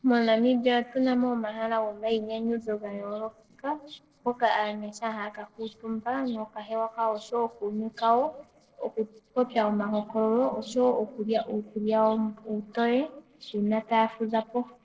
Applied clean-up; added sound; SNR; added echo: neural separator model SepFormer DNS4.